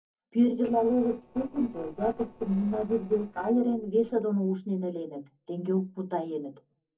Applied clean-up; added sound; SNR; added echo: neural separator model SepFormer DNS4.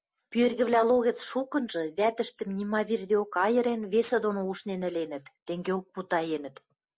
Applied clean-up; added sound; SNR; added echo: none; none; none; none.